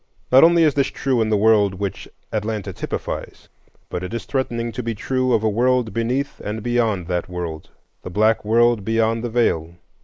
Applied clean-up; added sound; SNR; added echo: neural mask model Resemble Enhance denoiser.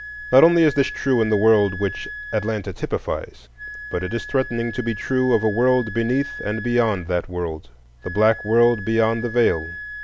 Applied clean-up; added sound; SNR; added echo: none; Wind instrument, woodwind instrument; 14 dB; none.